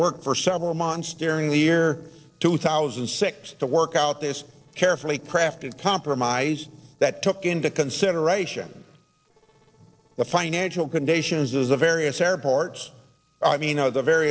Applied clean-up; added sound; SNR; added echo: neural separator model SepFormer DNS4.